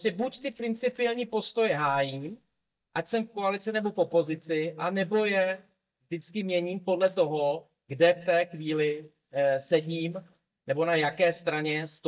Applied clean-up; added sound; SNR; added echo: neural mask model DeepFilterNet 3.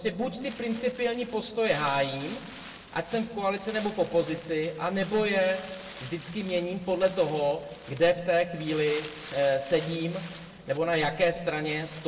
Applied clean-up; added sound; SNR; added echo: none; Wind; 17 dB; reverberation time 0.9 s.